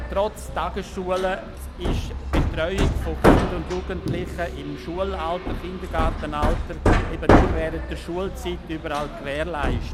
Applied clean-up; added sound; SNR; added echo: none; Hammer; -5 dB; none.